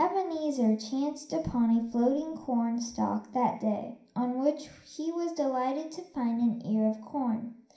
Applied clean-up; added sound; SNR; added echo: none; none; none; reverberation time 0.5 s.